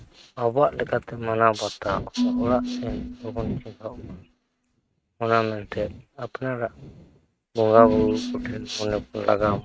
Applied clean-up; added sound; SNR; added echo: neural mask model RNNoise.